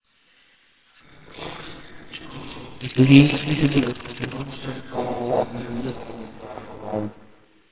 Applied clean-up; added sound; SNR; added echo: neural separator model SepFormer WHAMR!.